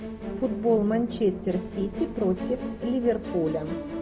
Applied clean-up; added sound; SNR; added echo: none; Musical instrument; 7 dB; none.